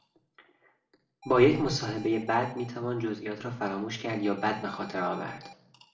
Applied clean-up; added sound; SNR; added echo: none; Alarm; 20 dB; reverberation time 0.5 s.